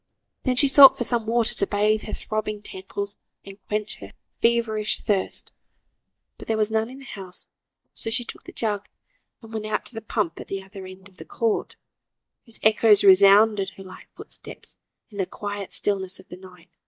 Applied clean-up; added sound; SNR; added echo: neural mask model DeepFilterNet 3.